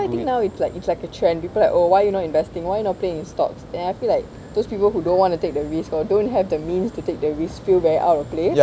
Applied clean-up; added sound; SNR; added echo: none; none; none; none.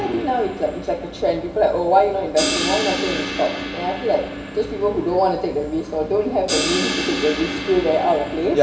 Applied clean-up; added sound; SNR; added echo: none; Crash cymbal; 7 dB; reverberation time 1.0 s.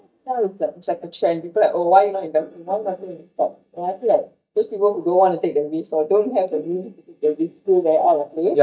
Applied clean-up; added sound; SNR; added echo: neural mask model DeepFilterNet 3.